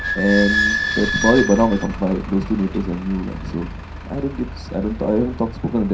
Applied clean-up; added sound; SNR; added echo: none; Squeak / Idling; 5 dB; reverberation time 0.3 s.